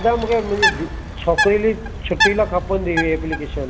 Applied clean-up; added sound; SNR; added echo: none; Bird; 3 dB; none.